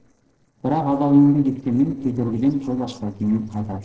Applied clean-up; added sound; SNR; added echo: neural separator model SepFormer DNS4.